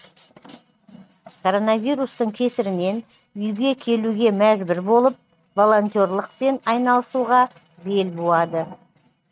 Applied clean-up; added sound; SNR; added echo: neural mask model RNNoise.